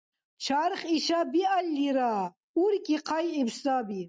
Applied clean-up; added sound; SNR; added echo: none; none; none; none.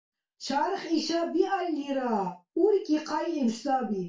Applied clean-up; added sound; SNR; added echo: none; none; none; reverberation time 0.2 s.